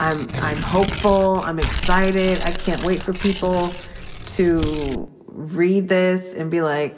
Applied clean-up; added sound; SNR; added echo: none; Tearing; 7 dB; reverberation time 1.5 s.